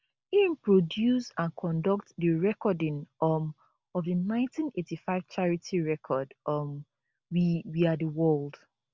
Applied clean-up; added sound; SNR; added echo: none; none; none; none.